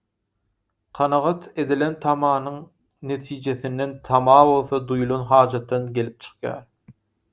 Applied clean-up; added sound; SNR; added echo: none; none; none; none.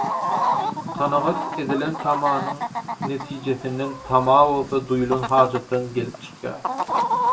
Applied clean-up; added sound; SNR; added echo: none; Chicken, rooster; 4 dB; reverberation time 0.2 s.